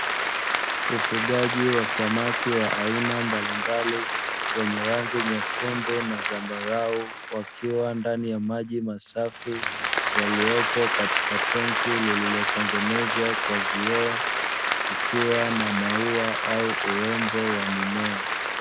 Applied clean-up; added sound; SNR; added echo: none; Applause; -2 dB; none.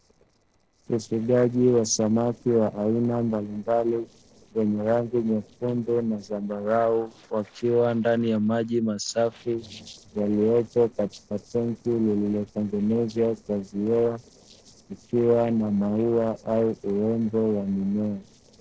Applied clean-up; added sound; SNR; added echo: neural separator model SepFormer DNS4.